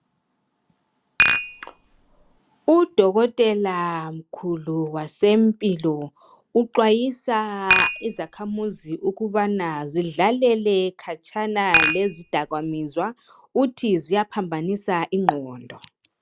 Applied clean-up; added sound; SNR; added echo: none; Dishes, pots, and pans; 0 dB; none.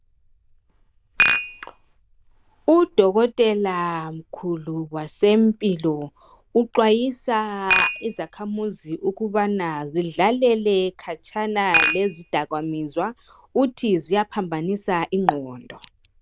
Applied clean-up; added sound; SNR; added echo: neural diffusion model UNIVERSE++.